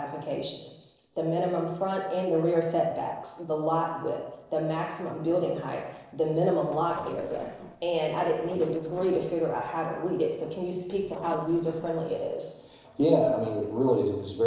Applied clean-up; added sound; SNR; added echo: neural separator model SepFormer DNS4.